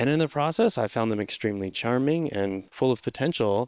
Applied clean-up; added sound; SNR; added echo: neural separator model SepFormer WHAM!.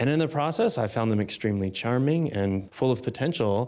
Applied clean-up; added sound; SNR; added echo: none; none; none; none.